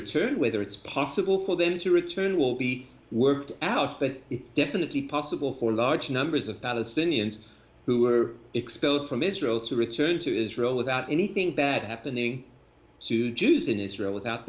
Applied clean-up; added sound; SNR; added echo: none; none; none; none.